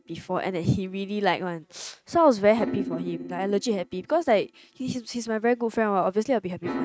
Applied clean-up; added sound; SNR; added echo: neural mask model RNNoise.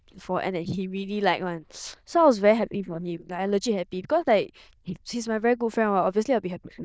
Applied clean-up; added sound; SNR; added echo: neural diffusion model UNIVERSE++.